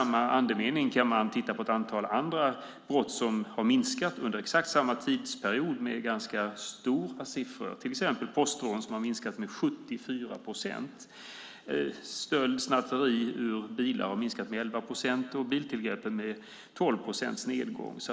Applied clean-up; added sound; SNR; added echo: none; none; none; none.